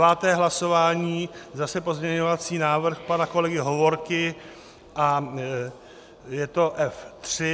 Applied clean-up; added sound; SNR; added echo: none; none; none; none.